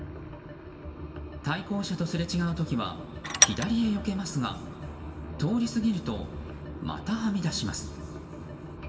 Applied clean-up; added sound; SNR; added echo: none; Tools; -5 dB; reverberation time 1.7 s.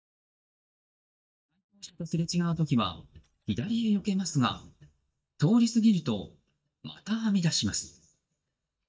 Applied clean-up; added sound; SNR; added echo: neural mask model DeepFilterNet 3.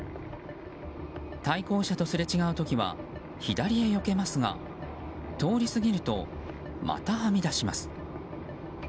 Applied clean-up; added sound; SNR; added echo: none; none; none; none.